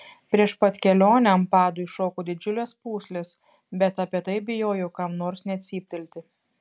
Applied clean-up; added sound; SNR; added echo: none; none; none; none.